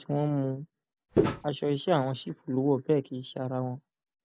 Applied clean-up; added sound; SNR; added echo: none; Walk, footsteps; -4 dB; none.